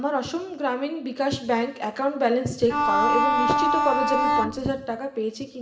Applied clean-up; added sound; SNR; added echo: none; Bowed string instrument; -4 dB; reverberation time 0.8 s.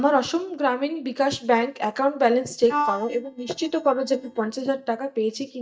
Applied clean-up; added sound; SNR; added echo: neural mask model DeepFilterNet 3.